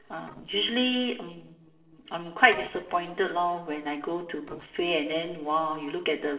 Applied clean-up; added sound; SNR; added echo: neural separator model SepFormer DNS4.